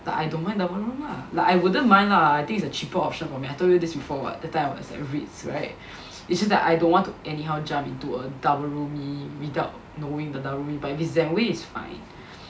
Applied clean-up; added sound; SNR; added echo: none; none; none; none.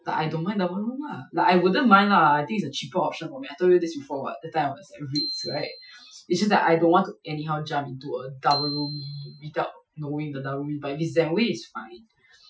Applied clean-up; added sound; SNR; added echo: classical method Wiener filter.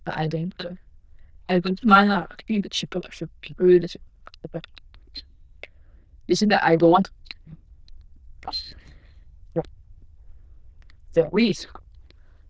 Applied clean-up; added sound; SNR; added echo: neural diffusion model UNIVERSE++.